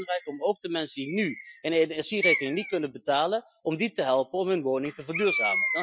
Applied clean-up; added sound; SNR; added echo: classical method Wiener filter.